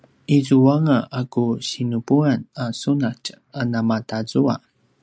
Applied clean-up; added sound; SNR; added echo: none; none; none; none.